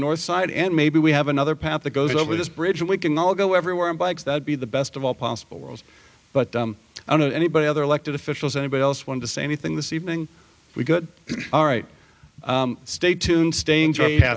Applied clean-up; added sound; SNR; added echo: none; none; none; none.